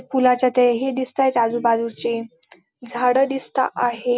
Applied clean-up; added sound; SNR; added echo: none; none; none; none.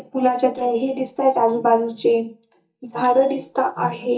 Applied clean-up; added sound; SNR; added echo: neural mask model DeepFilterNet 3.